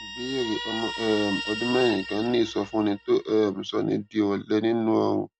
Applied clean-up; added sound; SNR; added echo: none; Guitar; 12 dB; none.